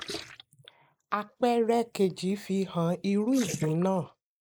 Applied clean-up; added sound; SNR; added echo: neural mask model Resemble Enhance denoiser.